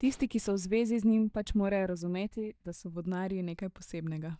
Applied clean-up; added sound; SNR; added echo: neural mask model DeepFilterNet 3.